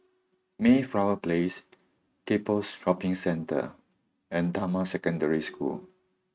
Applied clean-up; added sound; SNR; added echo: neural mask model RNNoise.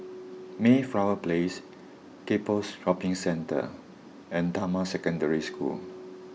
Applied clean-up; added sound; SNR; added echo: none; Keyboard (musical); 18 dB; none.